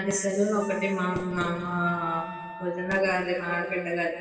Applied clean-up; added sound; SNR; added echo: none; Wind instrument, woodwind instrument; 15 dB; reverberation time 2.5 s.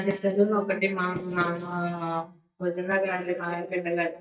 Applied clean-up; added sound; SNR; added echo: neural mask model DeepFilterNet 3.